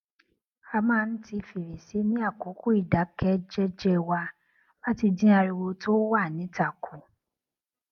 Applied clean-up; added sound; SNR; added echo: none; none; none; none.